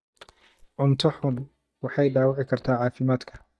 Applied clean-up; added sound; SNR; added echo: neural mask model DeepFilterNet 3.